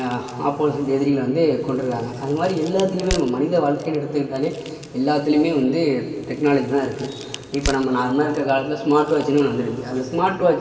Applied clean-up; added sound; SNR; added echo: none; Crack; 17 dB; reverberation time 2.7 s.